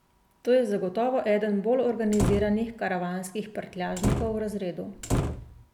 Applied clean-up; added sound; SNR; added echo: none; Slam; 4 dB; none.